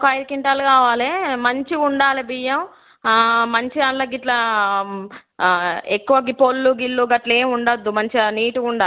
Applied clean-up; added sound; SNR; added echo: none; none; none; none.